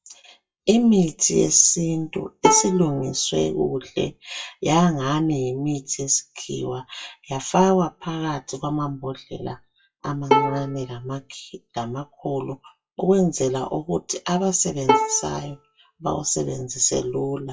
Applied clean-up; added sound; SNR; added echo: classical method WPE with log-MMSE.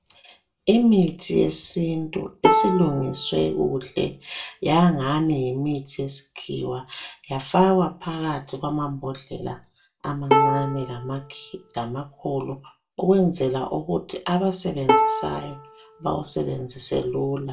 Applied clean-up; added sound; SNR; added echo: none; Bowed string instrument; 2 dB; reverberation time 0.2 s.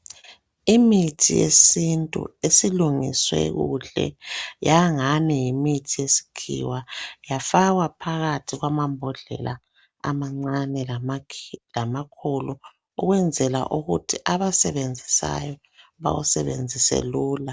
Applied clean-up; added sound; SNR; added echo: none; none; none; none.